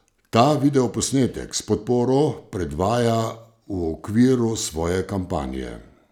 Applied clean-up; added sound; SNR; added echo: none; none; none; none.